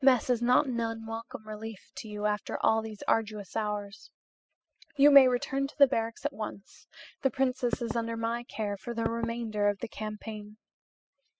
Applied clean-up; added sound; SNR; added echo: classical method spectral subtraction.